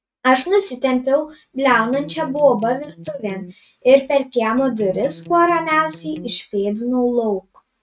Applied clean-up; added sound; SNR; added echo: neural mask model RNNoise.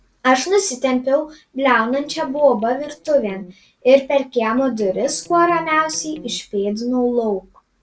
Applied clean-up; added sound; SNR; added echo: neural separator model SepFormer DNS4.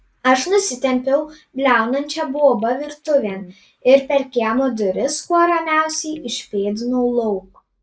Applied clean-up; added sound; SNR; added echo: neural mask model Resemble Enhance denoiser.